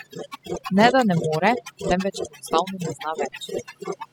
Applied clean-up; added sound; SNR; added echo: classical method spectral subtraction.